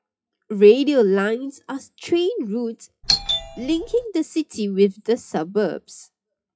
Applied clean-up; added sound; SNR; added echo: classical method WPE with log-MMSE.